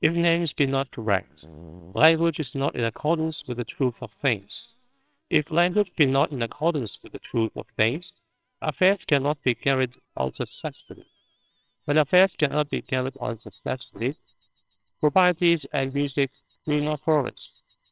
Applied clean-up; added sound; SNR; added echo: neural separator model SepFormer WHAMR!.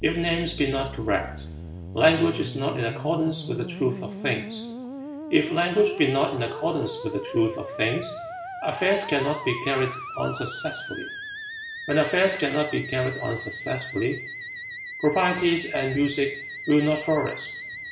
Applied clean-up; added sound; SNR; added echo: none; Musical instrument; 10 dB; reverberation time 0.8 s.